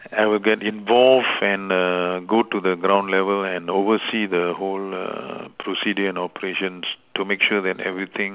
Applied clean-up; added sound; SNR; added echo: none; none; none; none.